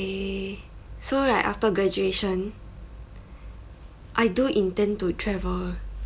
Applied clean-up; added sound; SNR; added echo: none; none; none; none.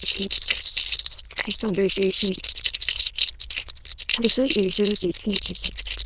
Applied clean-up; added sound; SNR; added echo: neural diffusion model UNIVERSE++.